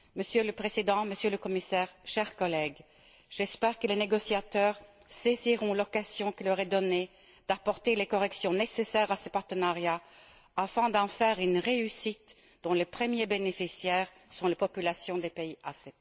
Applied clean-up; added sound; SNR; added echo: none; none; none; none.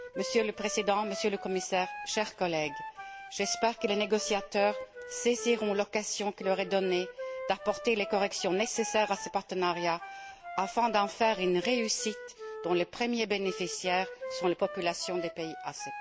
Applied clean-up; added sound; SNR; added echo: none; Wind instrument, woodwind instrument; 11 dB; none.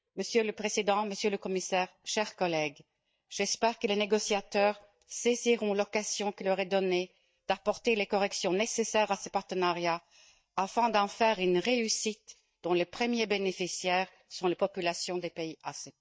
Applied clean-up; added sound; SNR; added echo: neural mask model DeepFilterNet 3.